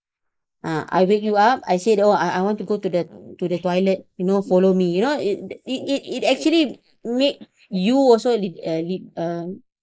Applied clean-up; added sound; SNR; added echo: neural mask model Resemble Enhance denoiser.